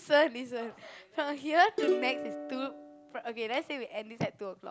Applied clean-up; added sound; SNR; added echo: none; Plucked string instrument; 3 dB; none.